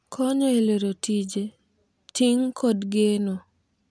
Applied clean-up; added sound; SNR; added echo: none; none; none; none.